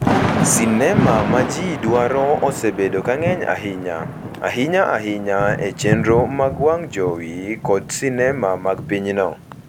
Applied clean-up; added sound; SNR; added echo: none; Thunder / Rain; 4 dB; none.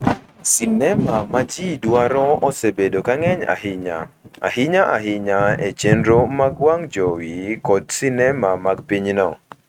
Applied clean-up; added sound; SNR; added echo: neural mask model RNNoise.